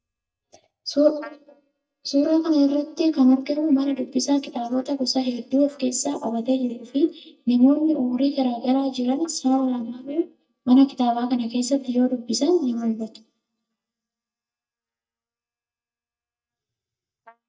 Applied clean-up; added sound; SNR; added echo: neural mask model DeepFilterNet 3.